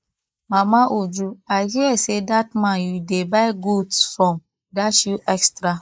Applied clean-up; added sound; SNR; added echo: neural mask model Resemble Enhance denoiser.